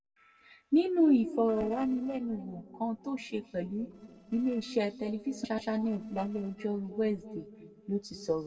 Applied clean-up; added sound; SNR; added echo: neural separator model SepFormer DNS4.